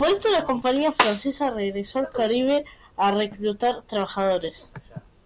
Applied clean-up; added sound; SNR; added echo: none; Snare drum; 2 dB; none.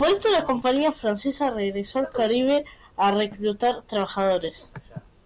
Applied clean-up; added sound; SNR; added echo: none; none; none; none.